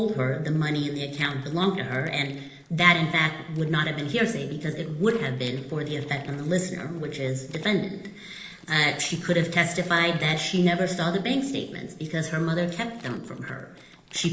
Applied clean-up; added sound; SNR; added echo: neural separator model SepFormer DNS4.